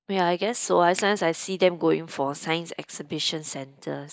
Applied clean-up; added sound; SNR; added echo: neural mask model DeepFilterNet 3.